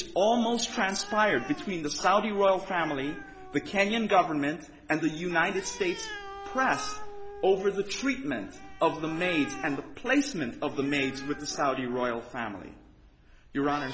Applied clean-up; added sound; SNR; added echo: none; Animal; 14 dB; none.